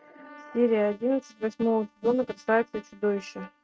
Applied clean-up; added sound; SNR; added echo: neural mask model RNNoise.